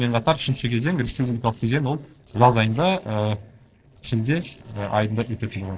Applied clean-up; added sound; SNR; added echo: neural separator model SepFormer DNS4.